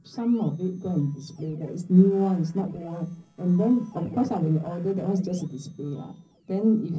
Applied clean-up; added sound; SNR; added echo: neural separator model SepFormer DNS4.